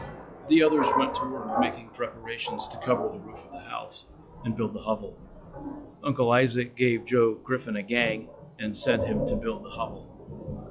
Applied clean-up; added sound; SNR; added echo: classical method log-MMSE.